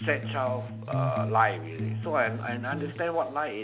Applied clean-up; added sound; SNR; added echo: none; Electric guitar; 5 dB; none.